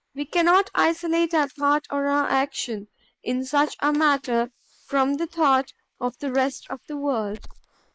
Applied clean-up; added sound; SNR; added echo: neural mask model Resemble Enhance denoiser.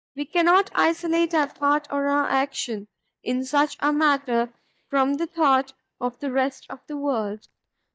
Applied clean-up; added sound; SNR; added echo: neural mask model DeepFilterNet 3.